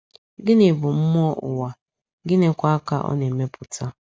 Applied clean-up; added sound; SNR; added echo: none; none; none; none.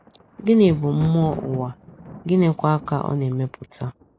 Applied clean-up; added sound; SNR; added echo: none; Thunder; 17 dB; none.